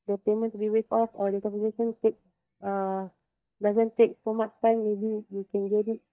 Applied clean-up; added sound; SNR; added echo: neural mask model DeepFilterNet 3.